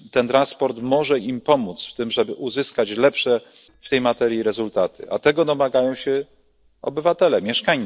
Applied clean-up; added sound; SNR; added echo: neural separator model SepFormer DNS4.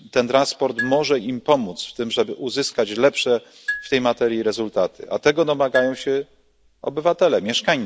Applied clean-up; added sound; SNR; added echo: none; Marimba, xylophone; 13 dB; none.